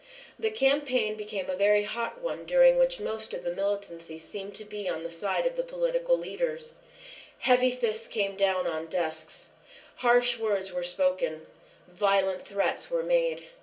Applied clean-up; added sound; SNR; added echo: none; none; none; reverberation time 0.2 s.